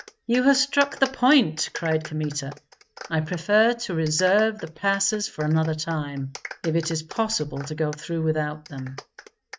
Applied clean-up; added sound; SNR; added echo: neural mask model RNNoise.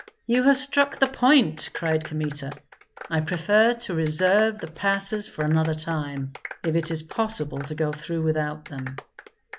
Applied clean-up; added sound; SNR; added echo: none; Clapping; 17 dB; none.